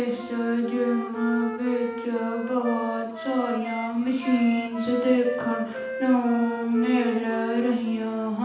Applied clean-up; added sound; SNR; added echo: none; Wind instrument, woodwind instrument; 10 dB; reverberation time 0.9 s.